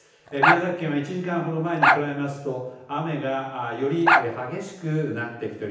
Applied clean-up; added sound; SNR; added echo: none; Bark; -3 dB; reverberation time 0.9 s.